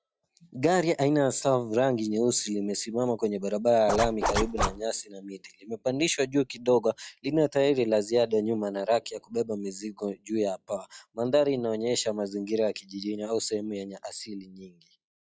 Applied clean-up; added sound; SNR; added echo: classical method log-MMSE.